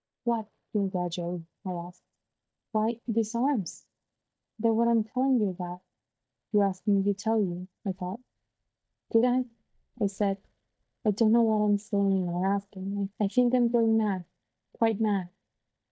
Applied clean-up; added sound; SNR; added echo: neural mask model DeepFilterNet 3.